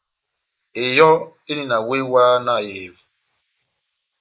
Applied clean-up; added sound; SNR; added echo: neural mask model Resemble Enhance denoiser.